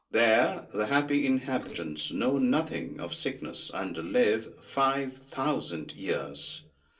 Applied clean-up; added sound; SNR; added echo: neural separator model SepFormer DNS4.